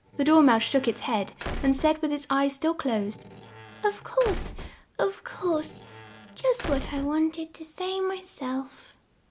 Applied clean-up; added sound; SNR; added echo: none; Squeak / Slam / Wood; 11 dB; none.